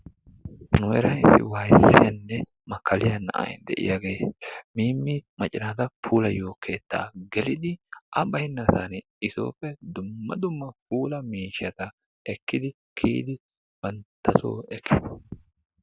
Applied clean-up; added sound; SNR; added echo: none; none; none; none.